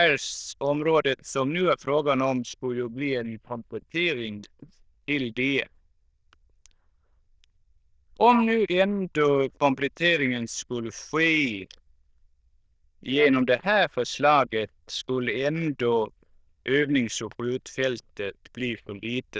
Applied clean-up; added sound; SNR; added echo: neural diffusion model UNIVERSE++.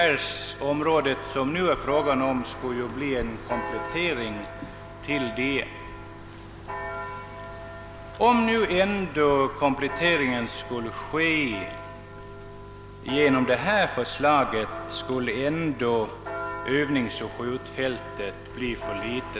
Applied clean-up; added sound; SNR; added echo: none; Church bell; 11 dB; none.